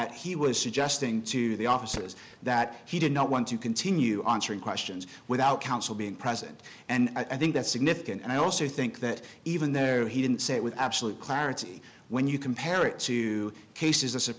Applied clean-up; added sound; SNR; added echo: none; Tools; 12 dB; none.